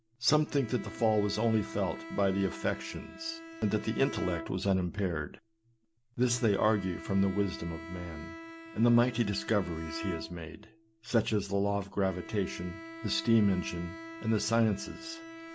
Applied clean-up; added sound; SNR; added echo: none; Bowed string instrument; 14 dB; none.